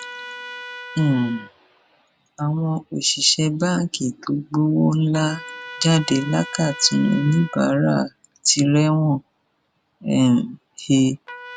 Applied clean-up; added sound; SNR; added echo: none; Trumpet; 18 dB; none.